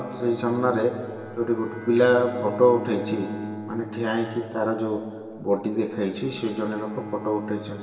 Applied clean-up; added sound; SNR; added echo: none; Bowed string instrument; 13 dB; reverberation time 2.3 s.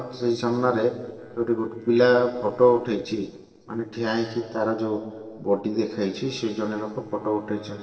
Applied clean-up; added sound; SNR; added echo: neural separator model SepFormer DNS4.